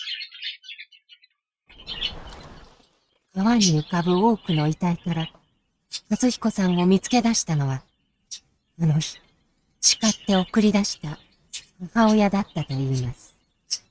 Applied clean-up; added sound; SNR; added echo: neural mask model RNNoise.